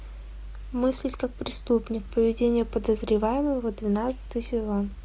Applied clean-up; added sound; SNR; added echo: none; none; none; none.